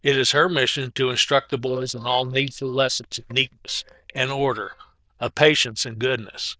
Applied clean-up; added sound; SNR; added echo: neural diffusion model UNIVERSE++.